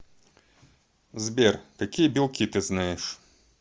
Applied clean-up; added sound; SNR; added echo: none; none; none; none.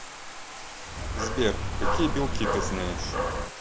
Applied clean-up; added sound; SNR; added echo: none; Bathtub (filling or washing) + Dog; -3 dB; none.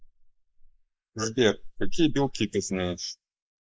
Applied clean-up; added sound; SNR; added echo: neural mask model Resemble Enhance denoiser.